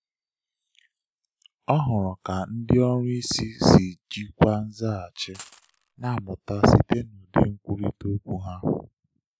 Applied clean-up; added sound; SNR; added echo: none; Coin (dropping); 13 dB; none.